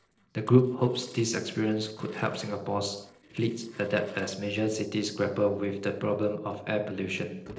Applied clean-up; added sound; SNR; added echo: neural separator model SepFormer DNS4.